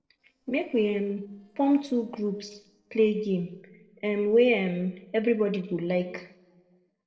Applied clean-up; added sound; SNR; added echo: neural separator model SepFormer DNS4.